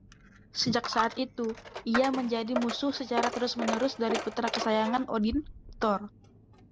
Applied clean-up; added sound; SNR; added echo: none; Coin (dropping); 7 dB; none.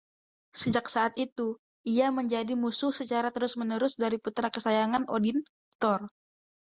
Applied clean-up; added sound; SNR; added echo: none; none; none; none.